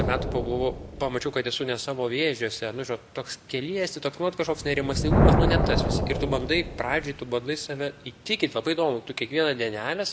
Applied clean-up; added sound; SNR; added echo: none; Thunder; 1 dB; none.